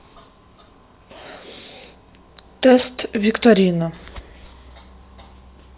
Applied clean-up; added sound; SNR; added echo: none; none; none; none.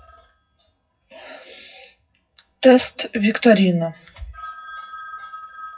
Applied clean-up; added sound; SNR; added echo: classical method WPE with log-MMSE.